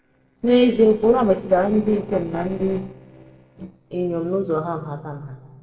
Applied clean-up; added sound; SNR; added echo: neural separator model SepFormer DNS4.